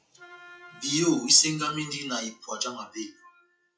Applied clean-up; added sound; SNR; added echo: classical method WPE with log-MMSE.